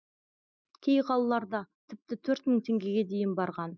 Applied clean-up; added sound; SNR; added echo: none; none; none; none.